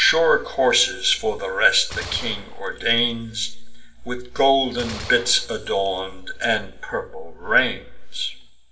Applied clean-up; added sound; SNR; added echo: none; Gunshot, gunfire; 16 dB; reverberation time 0.6 s.